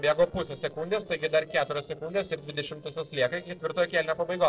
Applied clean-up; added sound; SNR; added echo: neural separator model SepFormer DNS4.